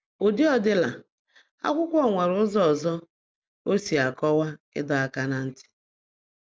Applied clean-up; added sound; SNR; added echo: none; none; none; none.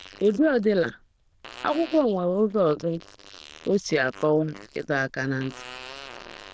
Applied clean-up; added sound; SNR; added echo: neural diffusion model UNIVERSE++.